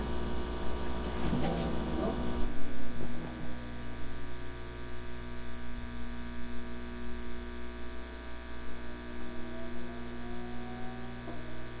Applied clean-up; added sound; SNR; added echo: none; Race car, auto racing / Accelerating, revving, vroom; 15 dB; reverberation time 0.2 s.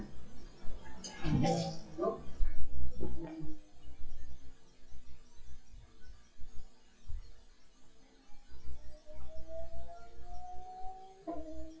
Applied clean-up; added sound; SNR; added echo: classical method WPE with log-MMSE.